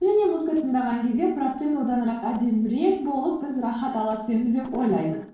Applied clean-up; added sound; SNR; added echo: neural separator model SepFormer DNS4.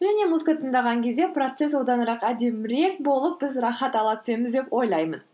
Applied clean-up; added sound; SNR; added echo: none; none; none; none.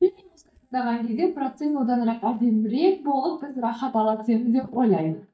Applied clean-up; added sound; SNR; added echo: neural mask model DeepFilterNet 3.